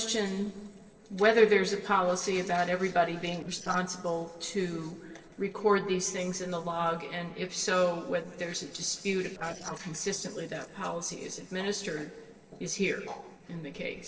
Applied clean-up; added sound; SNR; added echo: neural separator model SepFormer DNS4.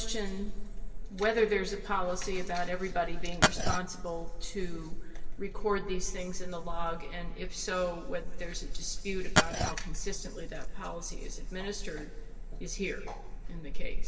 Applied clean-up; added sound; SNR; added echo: none; Glass; -4 dB; reverberation time 2.6 s.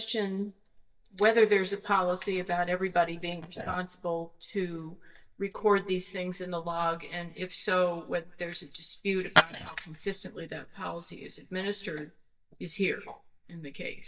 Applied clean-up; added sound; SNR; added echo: neural mask model DeepFilterNet 3.